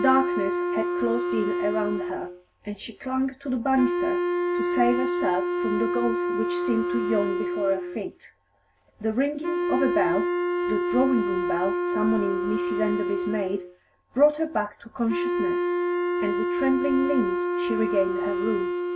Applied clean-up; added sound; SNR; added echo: none; Wind instrument, woodwind instrument; 0 dB; none.